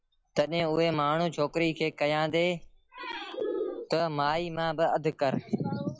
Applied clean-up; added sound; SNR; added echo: classical method log-MMSE.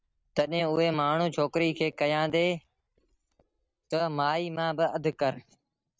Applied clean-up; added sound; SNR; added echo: neural mask model DeepFilterNet 3.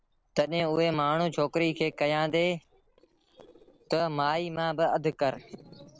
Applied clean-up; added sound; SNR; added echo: neural separator model SepFormer DNS4.